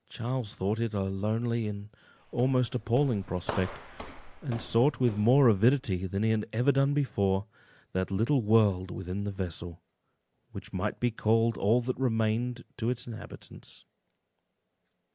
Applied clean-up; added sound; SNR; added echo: none; Walk, footsteps; 14 dB; none.